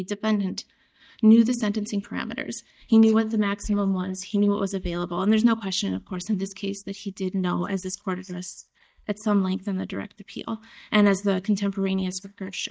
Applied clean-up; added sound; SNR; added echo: neural mask model DeepFilterNet 3.